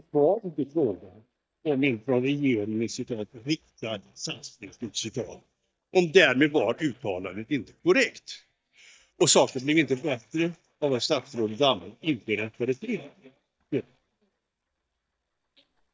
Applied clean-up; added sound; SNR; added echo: neural mask model DeepFilterNet 3.